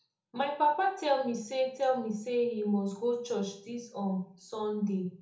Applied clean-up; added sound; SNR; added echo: none; none; none; reverberation time 0.8 s.